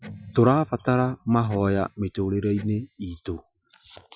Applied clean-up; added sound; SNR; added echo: classical method Wiener filter.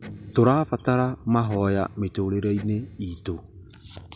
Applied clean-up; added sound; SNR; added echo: none; Electric guitar; 19 dB; none.